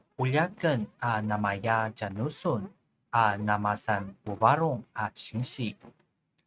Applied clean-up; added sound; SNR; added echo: neural mask model RNNoise.